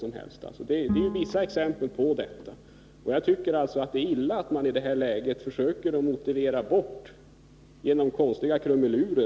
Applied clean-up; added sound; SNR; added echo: none; Bowed string instrument; 11 dB; none.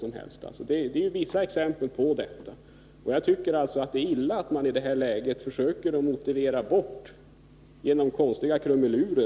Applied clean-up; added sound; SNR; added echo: none; none; none; none.